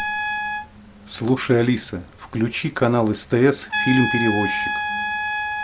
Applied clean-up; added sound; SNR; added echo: none; Trumpet; 5 dB; none.